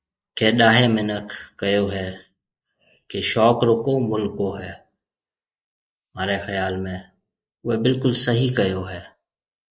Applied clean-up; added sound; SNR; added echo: neural mask model Resemble Enhance denoiser.